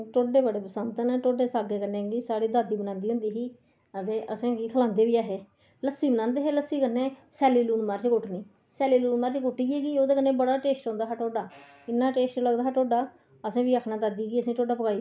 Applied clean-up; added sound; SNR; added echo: none; none; none; none.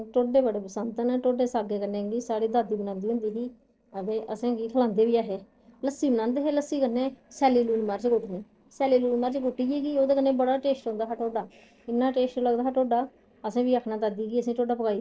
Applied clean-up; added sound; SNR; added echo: neural separator model SepFormer DNS4.